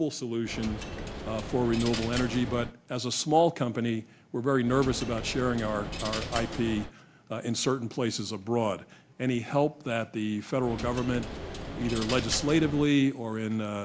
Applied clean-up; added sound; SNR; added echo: none; Coin (dropping); 7 dB; none.